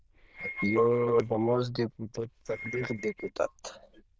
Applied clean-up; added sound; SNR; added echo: neural diffusion model UNIVERSE++.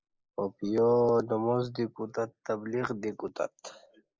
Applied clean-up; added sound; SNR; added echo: neural mask model Resemble Enhance denoiser.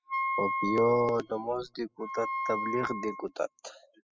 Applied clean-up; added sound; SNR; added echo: classical method spectral subtraction.